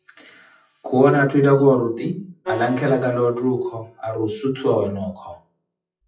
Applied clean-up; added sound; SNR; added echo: classical method WPE with log-MMSE.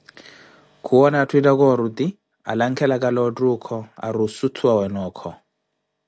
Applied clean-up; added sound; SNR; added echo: none; none; none; none.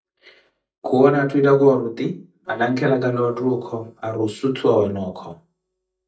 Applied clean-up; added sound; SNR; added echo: neural mask model DeepFilterNet 3.